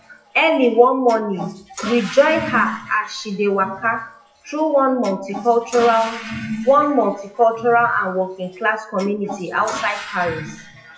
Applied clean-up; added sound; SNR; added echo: classical method WPE with log-MMSE.